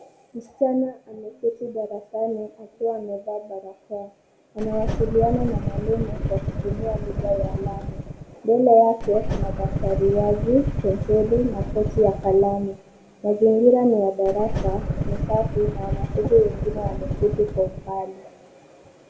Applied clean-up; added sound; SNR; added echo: none; Engine starting / Car; 4 dB; reverberation time 1.0 s.